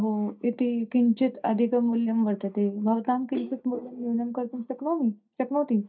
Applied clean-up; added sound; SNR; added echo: neural mask model DeepFilterNet 3.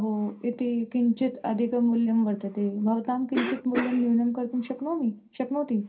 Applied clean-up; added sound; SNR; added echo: none; Cough; 15 dB; reverberation time 0.3 s.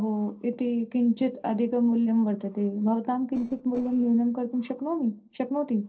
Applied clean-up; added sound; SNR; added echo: neural separator model SepFormer DNS4.